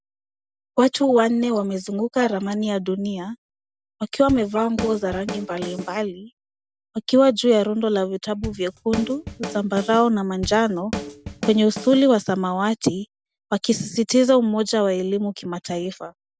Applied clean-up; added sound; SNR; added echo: none; Drum / Drum kit; 10 dB; none.